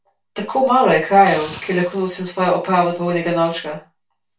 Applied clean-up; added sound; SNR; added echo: none; Hiss; 18 dB; reverberation time 0.3 s.